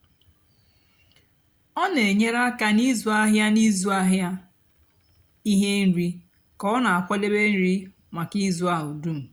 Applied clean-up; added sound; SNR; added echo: none; none; none; none.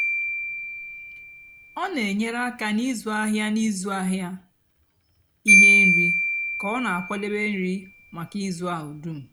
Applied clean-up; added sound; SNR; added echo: none; Marimba, xylophone; -3 dB; none.